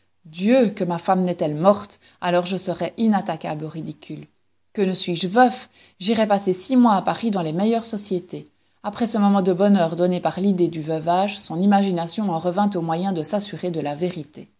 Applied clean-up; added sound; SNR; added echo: none; none; none; none.